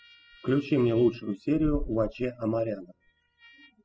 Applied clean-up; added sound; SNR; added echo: classical method spectral subtraction.